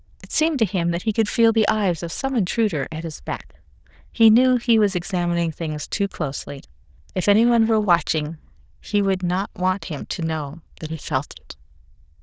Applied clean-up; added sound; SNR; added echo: neural diffusion model UNIVERSE++.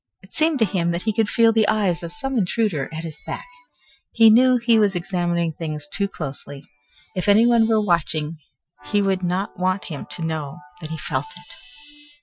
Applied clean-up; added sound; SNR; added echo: classical method Wiener filter.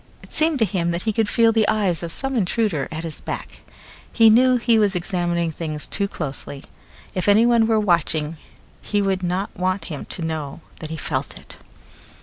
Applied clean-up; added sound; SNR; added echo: none; none; none; none.